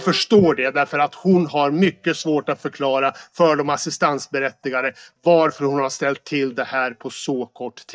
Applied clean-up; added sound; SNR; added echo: neural mask model DeepFilterNet 3.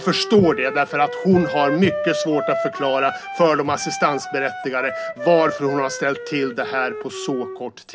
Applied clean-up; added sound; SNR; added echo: none; Wind instrument, woodwind instrument; 8 dB; reverberation time 0.3 s.